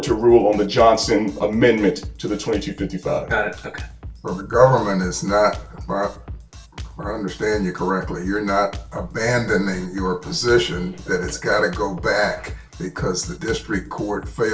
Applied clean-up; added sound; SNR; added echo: none; Drum kit; 15 dB; reverberation time 0.2 s.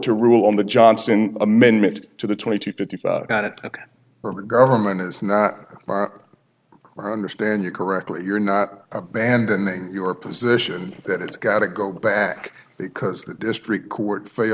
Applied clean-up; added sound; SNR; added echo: none; none; none; none.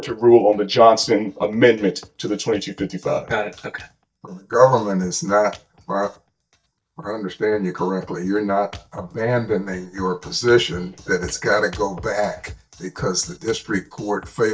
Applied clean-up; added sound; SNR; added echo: neural mask model DeepFilterNet 3.